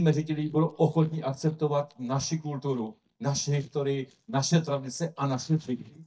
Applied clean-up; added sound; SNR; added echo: neural mask model DeepFilterNet 3.